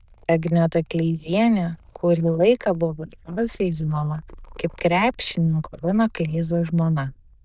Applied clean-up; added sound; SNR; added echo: neural diffusion model UNIVERSE++.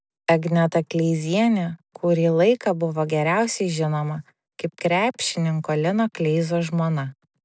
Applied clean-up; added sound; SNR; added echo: none; none; none; none.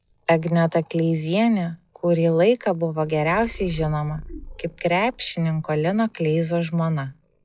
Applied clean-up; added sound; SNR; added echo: classical method log-MMSE.